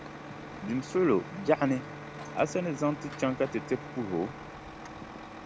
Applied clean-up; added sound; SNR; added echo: none; Bowed string instrument + Truck; 11 dB; none.